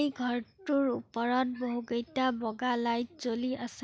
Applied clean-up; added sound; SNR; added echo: none; none; none; none.